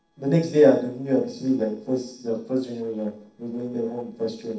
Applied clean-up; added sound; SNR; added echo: neural separator model SepFormer DNS4.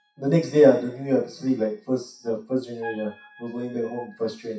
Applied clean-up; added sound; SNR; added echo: classical method WPE with log-MMSE.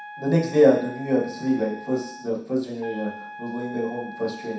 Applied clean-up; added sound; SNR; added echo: none; Trumpet; 15 dB; reverberation time 0.6 s.